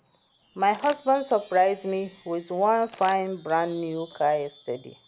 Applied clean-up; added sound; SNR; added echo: none; Wind chime + Crumpling, crinkling; 17 dB; none.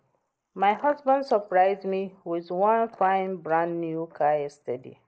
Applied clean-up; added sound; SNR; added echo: neural mask model Resemble Enhance denoiser.